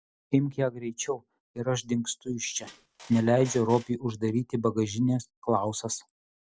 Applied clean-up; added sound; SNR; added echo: none; Squeak; 19 dB; none.